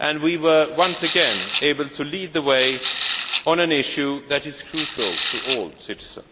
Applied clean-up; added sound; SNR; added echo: none; Rattle / Rattle (instrument); -2 dB; none.